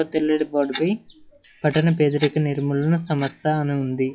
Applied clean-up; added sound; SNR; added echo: classical method log-MMSE.